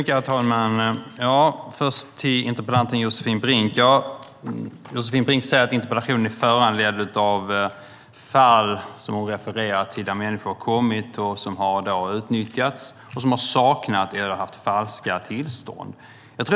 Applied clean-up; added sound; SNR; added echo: none; none; none; none.